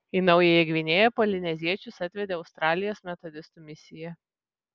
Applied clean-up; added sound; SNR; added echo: none; none; none; none.